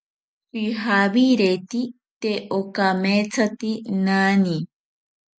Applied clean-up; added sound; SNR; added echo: none; none; none; none.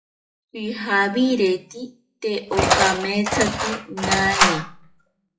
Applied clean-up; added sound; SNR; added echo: classical method WPE with log-MMSE.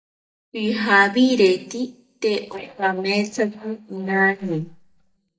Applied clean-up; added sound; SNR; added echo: neural mask model DeepFilterNet 3.